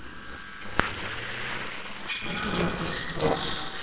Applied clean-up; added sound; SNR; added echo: neural separator model SepFormer WHAMR!.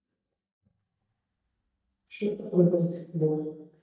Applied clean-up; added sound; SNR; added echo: neural mask model DeepFilterNet 3.